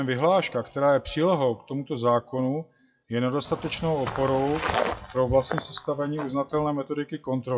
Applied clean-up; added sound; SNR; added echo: classical method WPE with log-MMSE.